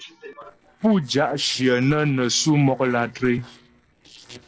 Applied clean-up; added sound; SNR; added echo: neural separator model SepFormer DNS4.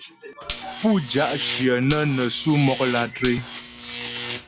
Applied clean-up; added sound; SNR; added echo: none; Buzz; 5 dB; none.